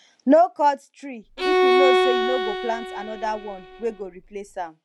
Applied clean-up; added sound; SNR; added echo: none; Bowed string instrument; -2 dB; none.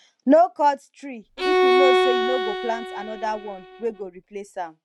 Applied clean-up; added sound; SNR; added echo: neural mask model RNNoise.